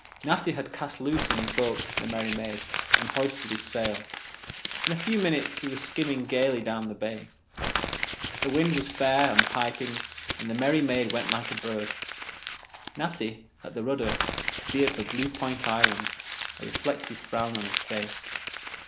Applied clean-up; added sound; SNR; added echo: none; Crumpling, crinkling; 3 dB; none.